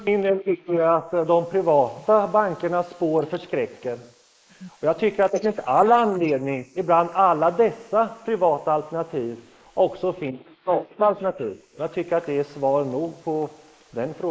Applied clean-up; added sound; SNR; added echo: neural mask model Resemble Enhance denoiser.